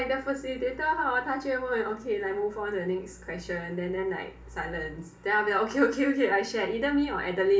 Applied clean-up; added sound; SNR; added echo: none; none; none; reverberation time 0.4 s.